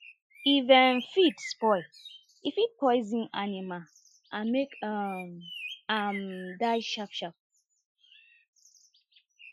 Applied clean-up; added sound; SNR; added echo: classical method Wiener filter.